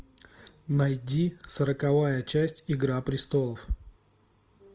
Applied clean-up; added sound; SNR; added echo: none; none; none; none.